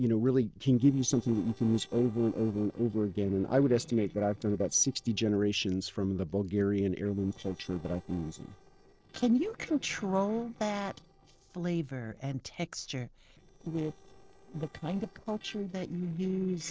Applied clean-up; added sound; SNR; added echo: neural separator model SepFormer DNS4.